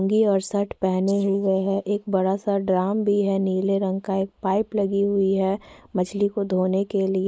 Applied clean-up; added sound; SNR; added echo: neural mask model Resemble Enhance denoiser.